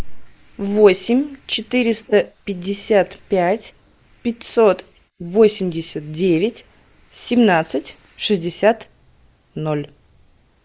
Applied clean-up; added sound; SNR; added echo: neural mask model Resemble Enhance denoiser.